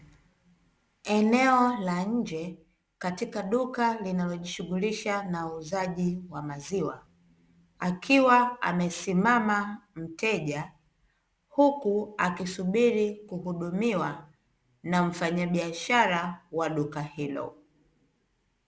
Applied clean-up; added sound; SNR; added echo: none; none; none; none.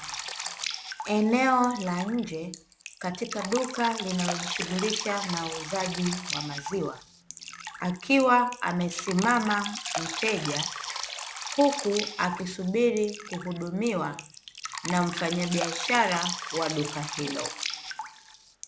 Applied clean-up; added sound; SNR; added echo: none; Drip; 8 dB; none.